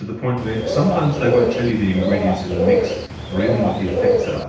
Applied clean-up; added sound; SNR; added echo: none; Bird; -1 dB; reverberation time 0.9 s.